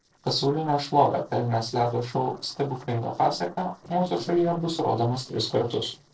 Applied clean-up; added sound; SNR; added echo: neural separator model SepFormer DNS4.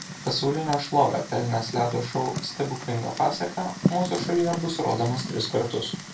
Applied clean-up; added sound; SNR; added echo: none; Fire; 8 dB; reverberation time 0.2 s.